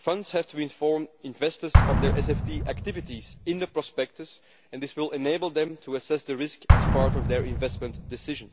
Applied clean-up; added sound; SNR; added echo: none; Explosion; -3 dB; none.